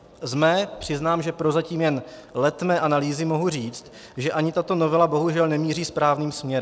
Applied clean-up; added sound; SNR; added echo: none; none; none; none.